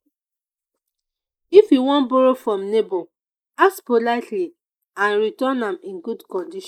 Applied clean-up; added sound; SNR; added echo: neural mask model Resemble Enhance denoiser.